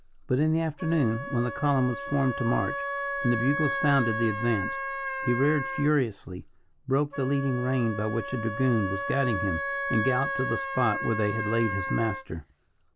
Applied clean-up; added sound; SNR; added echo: none; Wind instrument, woodwind instrument; 6 dB; none.